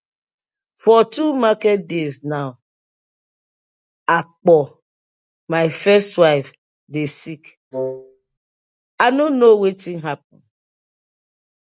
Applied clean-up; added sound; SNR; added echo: none; Wind instrument, woodwind instrument; 8 dB; none.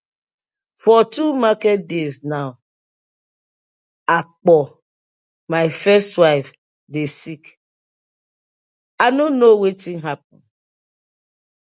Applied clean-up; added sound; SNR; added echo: none; none; none; none.